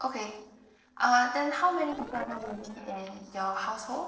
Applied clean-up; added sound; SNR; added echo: neural separator model SepFormer DNS4.